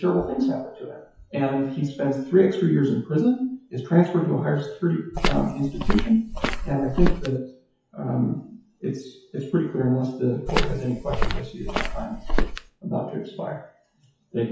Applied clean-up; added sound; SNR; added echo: classical method WPE with log-MMSE.